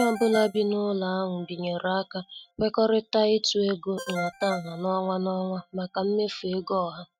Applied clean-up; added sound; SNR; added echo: neural mask model RNNoise.